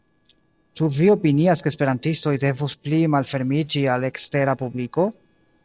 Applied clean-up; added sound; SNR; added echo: neural separator model SepFormer DNS4.